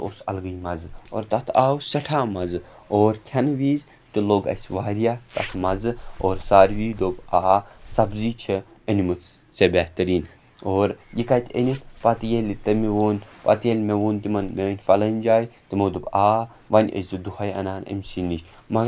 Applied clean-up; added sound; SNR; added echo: none; Zipper (clothing); 18 dB; none.